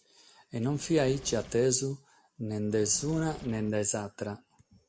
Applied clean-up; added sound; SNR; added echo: none; Engine / Mechanisms; 17 dB; none.